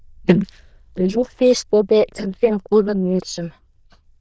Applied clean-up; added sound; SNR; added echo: neural diffusion model UNIVERSE++.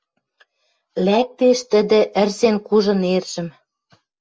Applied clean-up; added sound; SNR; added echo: none; none; none; none.